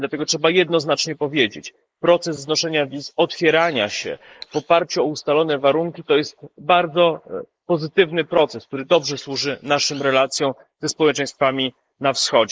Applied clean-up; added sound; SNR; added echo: neural mask model Resemble Enhance denoiser.